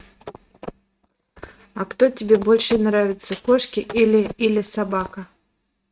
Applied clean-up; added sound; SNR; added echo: neural mask model RNNoise.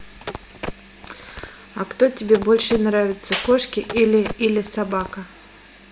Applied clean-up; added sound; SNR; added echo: none; Telephone; 14 dB; none.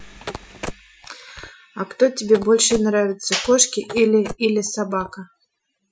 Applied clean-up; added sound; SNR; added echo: classical method Wiener filter.